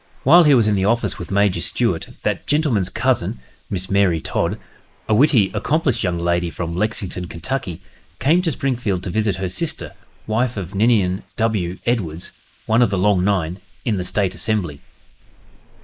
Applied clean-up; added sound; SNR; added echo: neural mask model Resemble Enhance denoiser.